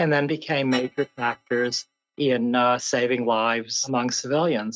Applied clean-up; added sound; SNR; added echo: neural mask model RNNoise.